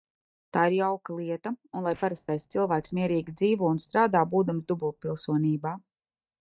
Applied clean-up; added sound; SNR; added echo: neural mask model DeepFilterNet 3.